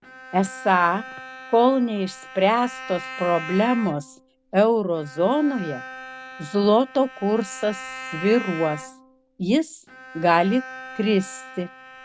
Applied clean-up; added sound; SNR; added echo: none; Bowed string instrument; 15 dB; none.